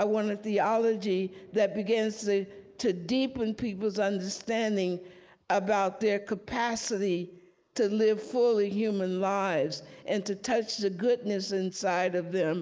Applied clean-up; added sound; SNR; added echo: neural mask model Resemble Enhance denoiser.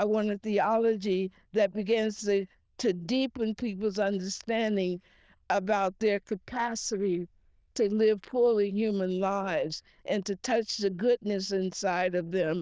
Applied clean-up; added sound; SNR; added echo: neural diffusion model UNIVERSE++.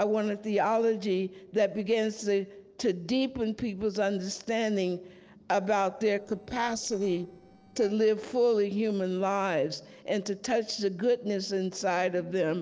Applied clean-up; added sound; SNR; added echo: neural separator model SepFormer DNS4.